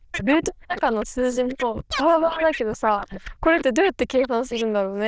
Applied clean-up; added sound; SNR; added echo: neural diffusion model UNIVERSE++.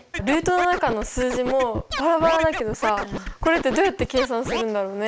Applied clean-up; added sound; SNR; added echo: none; Scratching (performance technique); 8 dB; none.